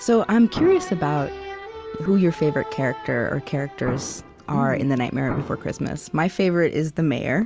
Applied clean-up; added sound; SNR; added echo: none; Explosion; 12 dB; none.